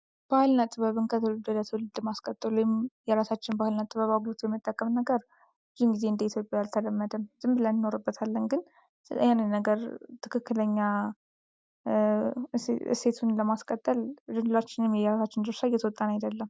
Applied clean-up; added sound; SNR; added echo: none; none; none; none.